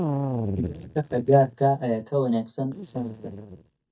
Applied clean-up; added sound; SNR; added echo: neural mask model DeepFilterNet 3.